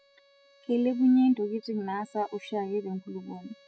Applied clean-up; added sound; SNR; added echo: classical method spectral subtraction.